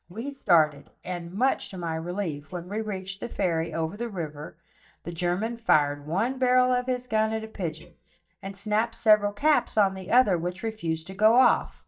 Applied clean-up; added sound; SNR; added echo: neural mask model DeepFilterNet 3.